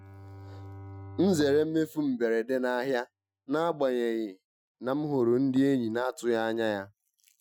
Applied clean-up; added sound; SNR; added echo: classical method Wiener filter.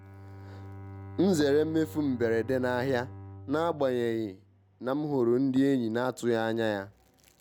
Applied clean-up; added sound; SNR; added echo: none; Bowed string instrument; 17 dB; none.